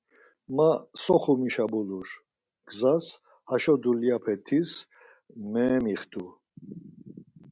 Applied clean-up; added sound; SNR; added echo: none; none; none; none.